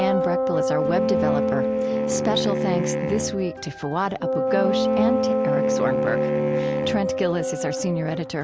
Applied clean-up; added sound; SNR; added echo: none; Wind instrument, woodwind instrument + Wind instrument, woodwind instrument; -4 dB; none.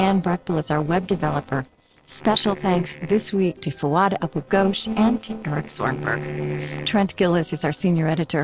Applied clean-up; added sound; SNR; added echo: neural separator model SepFormer DNS4.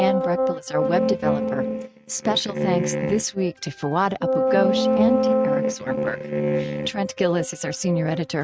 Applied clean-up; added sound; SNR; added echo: neural mask model RNNoise.